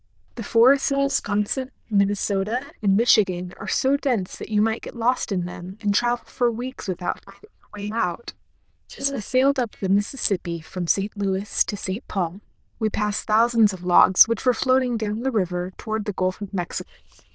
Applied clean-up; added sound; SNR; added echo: neural diffusion model UNIVERSE++.